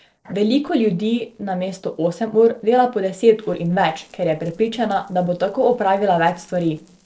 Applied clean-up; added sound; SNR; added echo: neural separator model SepFormer DNS4.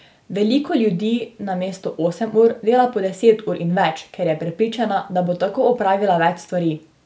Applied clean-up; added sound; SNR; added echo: none; none; none; none.